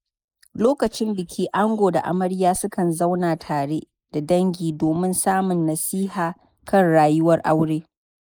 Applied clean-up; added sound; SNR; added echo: neural mask model Resemble Enhance denoiser.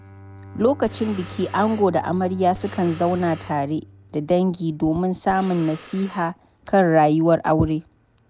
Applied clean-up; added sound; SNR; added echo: none; Breathing + Bowed string instrument; 19 dB; none.